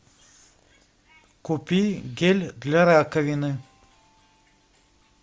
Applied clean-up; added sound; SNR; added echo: none; none; none; none.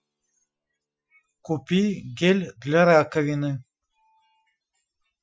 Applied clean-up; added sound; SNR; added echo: classical method Wiener filter.